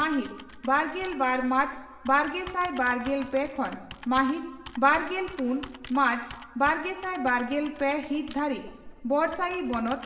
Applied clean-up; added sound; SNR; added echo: none; Computer keyboard; 18 dB; reverberation time 1.4 s.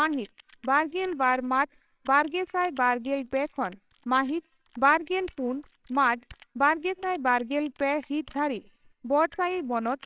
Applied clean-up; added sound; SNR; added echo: neural separator model SepFormer WHAMR!.